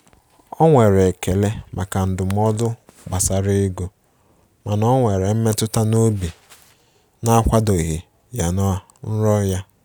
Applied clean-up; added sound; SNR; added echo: none; none; none; none.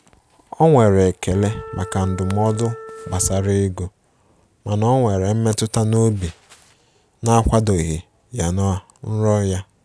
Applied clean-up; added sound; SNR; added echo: none; Wind instrument, woodwind instrument; 17 dB; none.